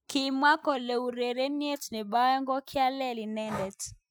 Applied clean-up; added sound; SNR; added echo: classical method Wiener filter.